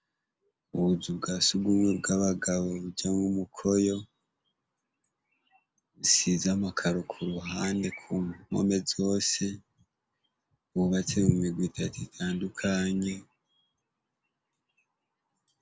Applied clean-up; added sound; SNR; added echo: none; none; none; none.